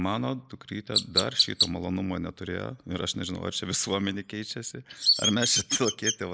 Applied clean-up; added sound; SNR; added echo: neural mask model Resemble Enhance denoiser.